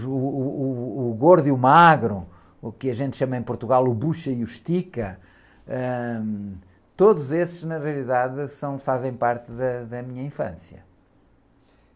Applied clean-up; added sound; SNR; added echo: none; none; none; none.